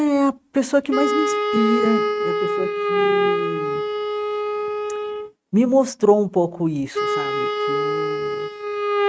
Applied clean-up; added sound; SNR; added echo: neural mask model RNNoise.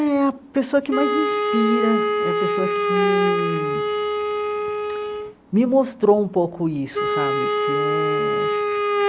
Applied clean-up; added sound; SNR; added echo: none; Wind instrument, woodwind instrument; -1 dB; none.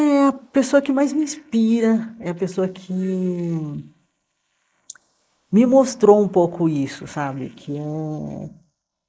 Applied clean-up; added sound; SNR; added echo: neural mask model Resemble Enhance denoiser.